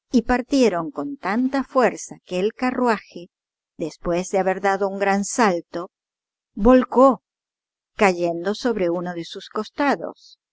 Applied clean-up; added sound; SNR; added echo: none; none; none; none.